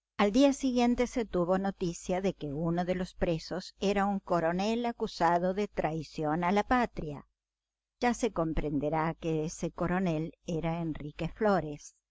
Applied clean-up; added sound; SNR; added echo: none; none; none; none.